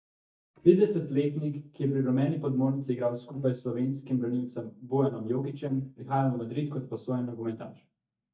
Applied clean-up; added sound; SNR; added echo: neural mask model DeepFilterNet 3.